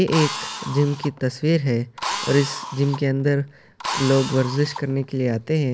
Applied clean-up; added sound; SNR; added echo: none; Drill; 10 dB; none.